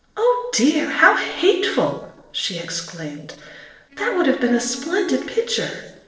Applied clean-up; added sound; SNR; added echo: neural separator model SepFormer DNS4.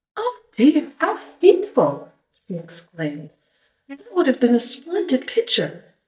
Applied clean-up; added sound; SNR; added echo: neural mask model DeepFilterNet 3.